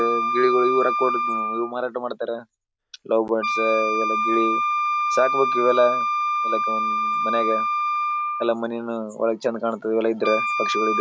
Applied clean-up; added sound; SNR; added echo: none; Wind instrument, woodwind instrument; 0 dB; none.